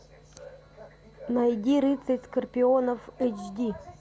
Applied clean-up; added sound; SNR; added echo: none; none; none; none.